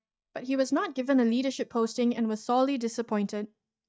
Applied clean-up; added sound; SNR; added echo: neural mask model DeepFilterNet 3.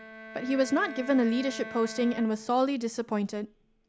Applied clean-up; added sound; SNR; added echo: none; Bowed string instrument; 15 dB; none.